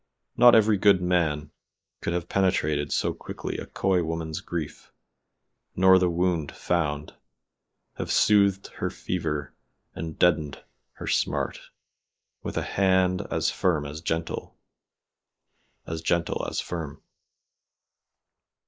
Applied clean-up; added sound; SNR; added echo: neural mask model Resemble Enhance denoiser.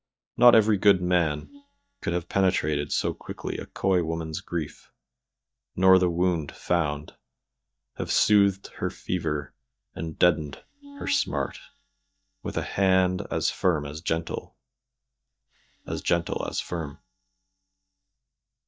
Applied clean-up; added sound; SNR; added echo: neural mask model DeepFilterNet 3.